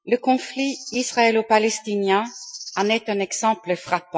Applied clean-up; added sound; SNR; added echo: classical method Wiener filter.